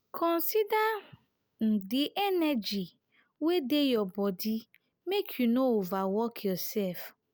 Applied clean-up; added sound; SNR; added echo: none; none; none; none.